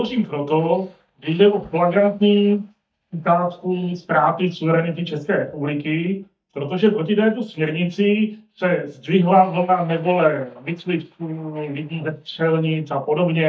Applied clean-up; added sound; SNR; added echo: neural mask model DeepFilterNet 3.